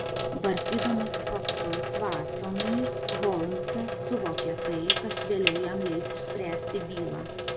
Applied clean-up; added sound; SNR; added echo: none; Sink (filling or washing); -2 dB; none.